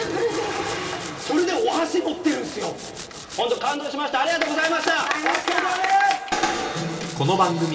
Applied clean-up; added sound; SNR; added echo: none; Domestic sounds, home sounds; 17 dB; reverberation time 2.0 s.